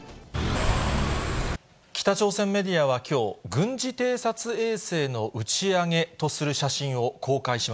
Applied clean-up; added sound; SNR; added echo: none; Engine / Car; -2 dB; none.